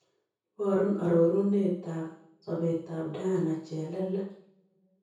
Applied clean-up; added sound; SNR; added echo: none; none; none; reverberation time 0.6 s.